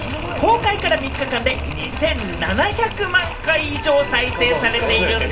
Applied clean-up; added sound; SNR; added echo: none; Mechanisms; 12 dB; reverberation time 0.2 s.